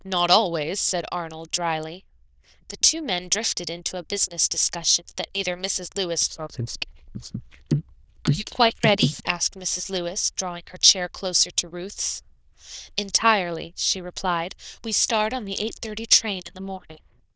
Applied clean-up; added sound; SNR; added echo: neural diffusion model UNIVERSE++.